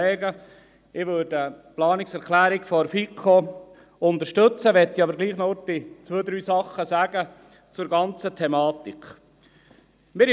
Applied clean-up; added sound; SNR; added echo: none; none; none; none.